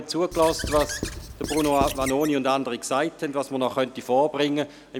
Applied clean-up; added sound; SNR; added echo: none; Squeak / Writing; 9 dB; none.